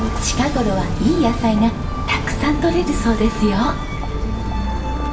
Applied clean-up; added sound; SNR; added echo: none; Walk, footsteps; 3 dB; reverberation time 0.6 s.